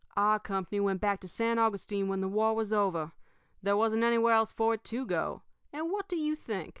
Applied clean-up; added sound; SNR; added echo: none; none; none; none.